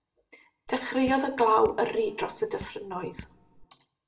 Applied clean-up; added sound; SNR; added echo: none; Drip; 20 dB; reverberation time 0.5 s.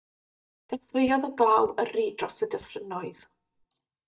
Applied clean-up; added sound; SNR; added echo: neural mask model DeepFilterNet 3.